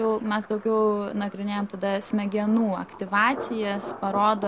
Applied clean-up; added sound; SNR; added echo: none; Thunder; 15 dB; none.